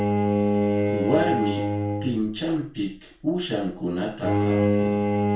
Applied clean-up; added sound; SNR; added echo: none; Bowed string instrument; -4 dB; reverberation time 0.3 s.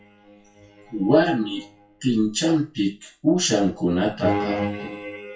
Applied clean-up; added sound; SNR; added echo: classical method WPE with log-MMSE.